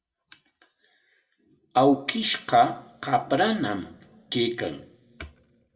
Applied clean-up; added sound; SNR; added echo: none; none; none; reverberation time 0.6 s.